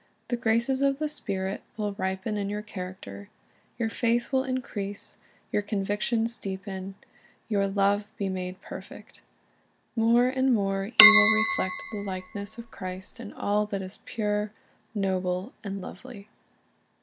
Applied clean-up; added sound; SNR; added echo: none; Chink, clink; -3 dB; none.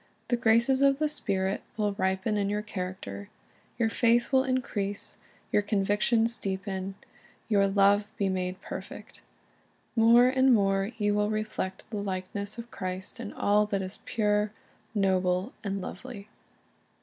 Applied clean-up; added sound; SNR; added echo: none; none; none; none.